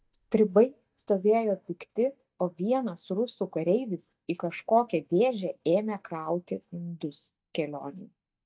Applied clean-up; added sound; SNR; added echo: neural mask model DeepFilterNet 3.